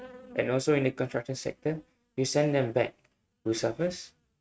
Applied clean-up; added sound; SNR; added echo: neural mask model RNNoise.